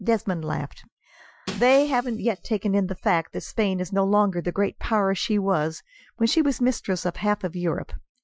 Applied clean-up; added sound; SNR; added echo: classical method Wiener filter.